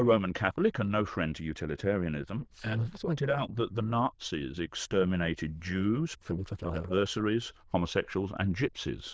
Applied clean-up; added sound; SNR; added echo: neural diffusion model UNIVERSE++.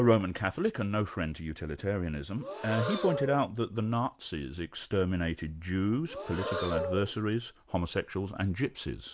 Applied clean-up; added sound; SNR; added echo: none; Breathing; 9 dB; none.